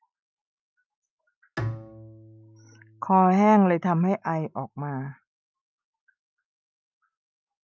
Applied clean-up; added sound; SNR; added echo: none; Bowed string instrument; 13 dB; none.